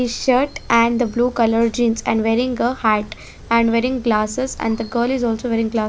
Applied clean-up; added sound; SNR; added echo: none; Fire; 19 dB; none.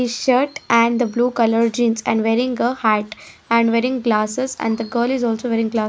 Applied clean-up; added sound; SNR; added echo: none; none; none; none.